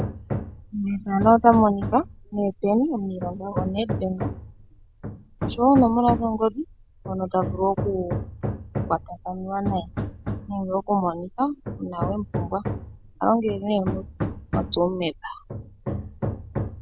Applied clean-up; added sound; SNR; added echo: none; Hammer; 7 dB; none.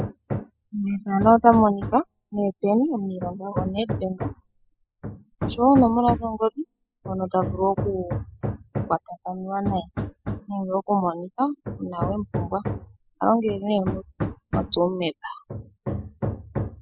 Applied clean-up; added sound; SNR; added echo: classical method spectral subtraction.